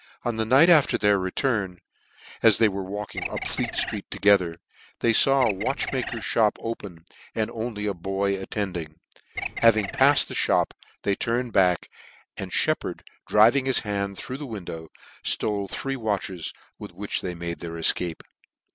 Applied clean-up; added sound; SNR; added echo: none; Bird; 7 dB; none.